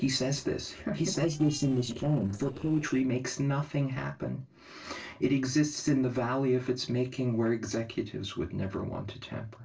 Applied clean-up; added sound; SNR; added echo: neural separator model SepFormer DNS4.